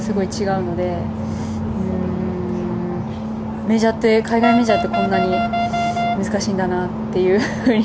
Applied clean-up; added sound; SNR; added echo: none; Wind instrument, woodwind instrument; 1 dB; none.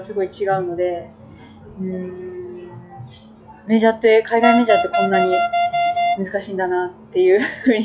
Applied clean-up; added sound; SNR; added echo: classical method log-MMSE.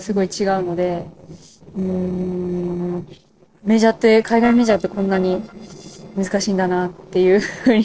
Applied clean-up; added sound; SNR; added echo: neural separator model SepFormer DNS4.